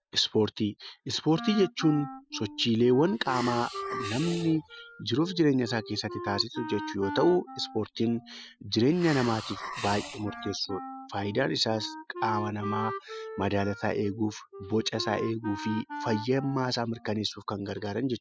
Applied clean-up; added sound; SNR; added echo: classical method spectral subtraction.